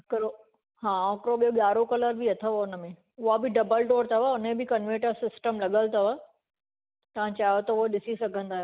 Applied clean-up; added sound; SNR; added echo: none; none; none; none.